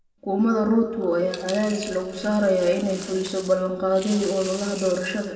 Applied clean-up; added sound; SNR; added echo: none; Coin (dropping); 17 dB; reverberation time 1.7 s.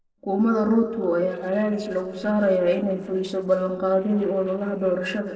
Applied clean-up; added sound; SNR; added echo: neural separator model SepFormer DNS4.